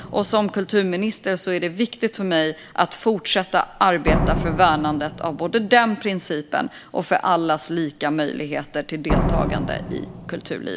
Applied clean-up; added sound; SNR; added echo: none; Slam; 7 dB; none.